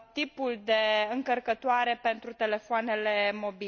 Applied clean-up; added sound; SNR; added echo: none; none; none; none.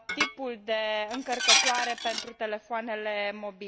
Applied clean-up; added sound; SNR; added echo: none; Dishes, pots, and pans; -2 dB; none.